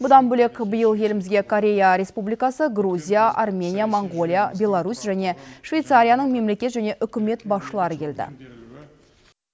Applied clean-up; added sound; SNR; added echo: none; none; none; none.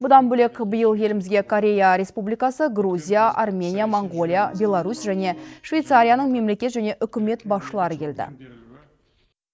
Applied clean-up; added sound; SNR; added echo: neural mask model DeepFilterNet 3.